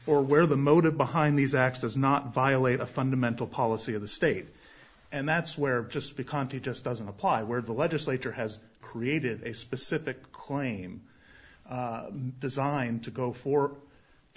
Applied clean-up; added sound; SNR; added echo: none; none; none; none.